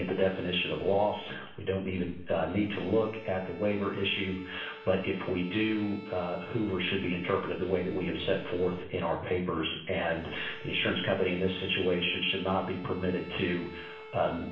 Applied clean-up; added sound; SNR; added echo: none; Bowed string instrument; 17 dB; reverberation time 0.6 s.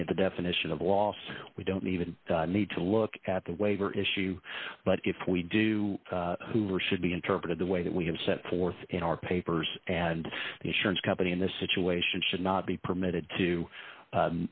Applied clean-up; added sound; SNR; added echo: none; none; none; none.